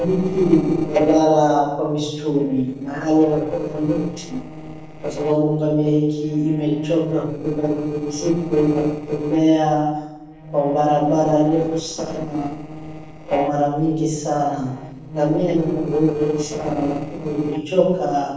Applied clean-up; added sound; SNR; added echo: neural separator model SepFormer DNS4.